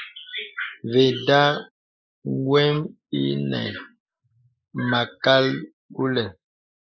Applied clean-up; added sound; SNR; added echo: neural mask model Resemble Enhance denoiser.